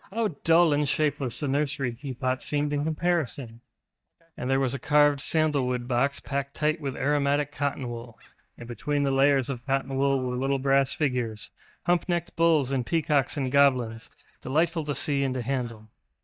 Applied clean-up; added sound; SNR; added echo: neural mask model DeepFilterNet 3.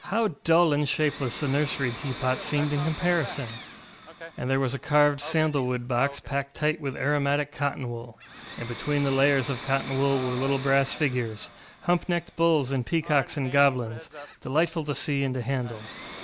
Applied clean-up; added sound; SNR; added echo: none; Gull, seagull + Domestic sounds, home sounds; 15 dB; none.